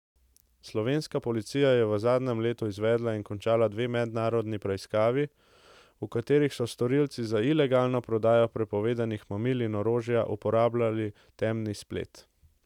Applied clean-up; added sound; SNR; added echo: none; none; none; none.